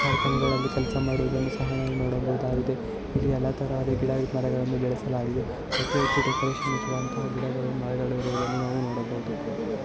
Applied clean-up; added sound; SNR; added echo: none; Cough; 8 dB; none.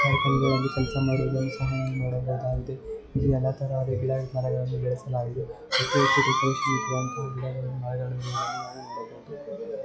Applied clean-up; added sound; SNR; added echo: classical method log-MMSE.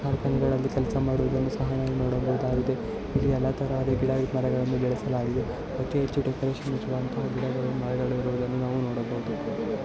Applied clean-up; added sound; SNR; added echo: none; none; none; none.